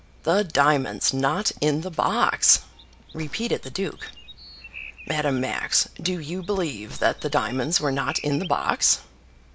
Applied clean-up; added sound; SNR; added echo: none; Chirp, tweet + Gunshot, gunfire; 16 dB; none.